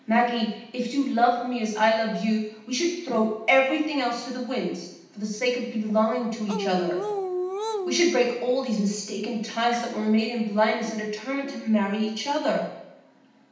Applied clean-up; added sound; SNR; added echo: none; Dog; 3 dB; reverberation time 0.8 s.